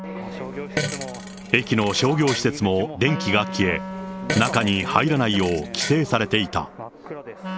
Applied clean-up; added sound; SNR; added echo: none; Wind instrument, woodwind instrument + Fart; 9 dB; none.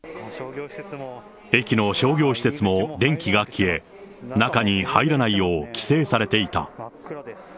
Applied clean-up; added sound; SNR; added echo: none; none; none; none.